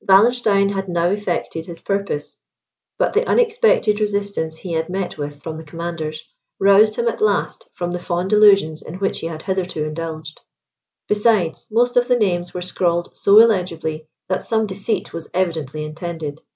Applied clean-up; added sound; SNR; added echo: none; none; none; none.